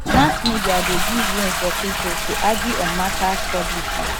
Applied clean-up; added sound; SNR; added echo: none; Toilet flush; -2 dB; none.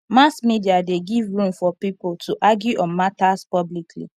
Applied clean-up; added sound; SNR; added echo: none; none; none; none.